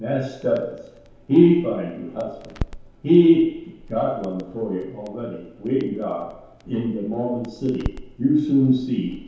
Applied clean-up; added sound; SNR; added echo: none; Crackle; 17 dB; reverberation time 0.8 s.